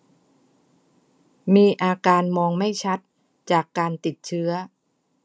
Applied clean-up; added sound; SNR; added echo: none; none; none; none.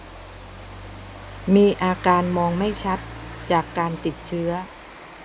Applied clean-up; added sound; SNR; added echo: none; Rain; 13 dB; none.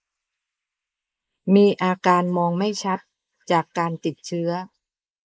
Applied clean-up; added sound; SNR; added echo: neural mask model Resemble Enhance denoiser.